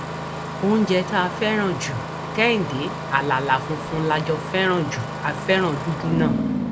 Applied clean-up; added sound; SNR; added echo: none; Engine starting; 5 dB; none.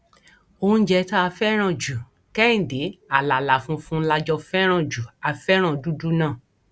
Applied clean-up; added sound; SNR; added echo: none; none; none; none.